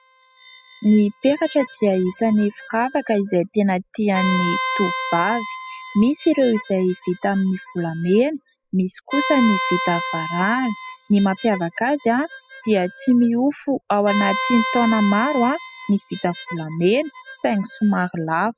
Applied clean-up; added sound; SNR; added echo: classical method spectral subtraction.